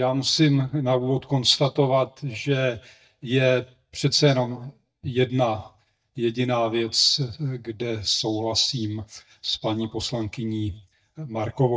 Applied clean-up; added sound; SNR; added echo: neural mask model DeepFilterNet 3.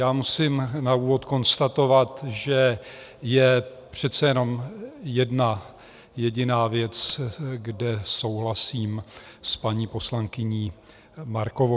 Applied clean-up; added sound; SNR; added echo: none; none; none; none.